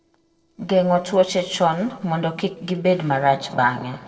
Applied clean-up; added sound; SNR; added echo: neural separator model SepFormer DNS4.